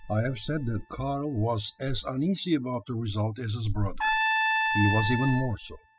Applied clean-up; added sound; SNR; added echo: classical method spectral subtraction.